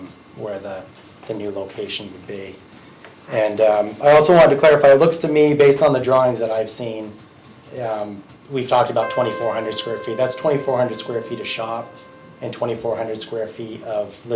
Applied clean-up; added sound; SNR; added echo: none; Keyboard (musical); 15 dB; none.